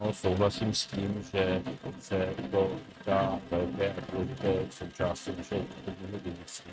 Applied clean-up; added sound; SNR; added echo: neural mask model RNNoise.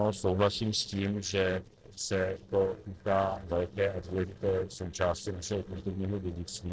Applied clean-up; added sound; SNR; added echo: neural separator model SepFormer DNS4.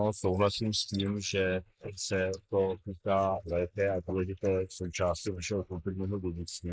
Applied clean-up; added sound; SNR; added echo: neural mask model Resemble Enhance denoiser.